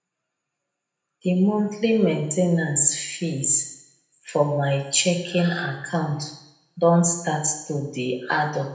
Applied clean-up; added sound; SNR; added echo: none; none; none; reverberation time 0.8 s.